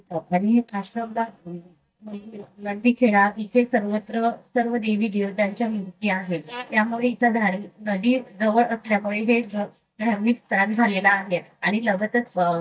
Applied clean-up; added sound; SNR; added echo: neural mask model DeepFilterNet 3.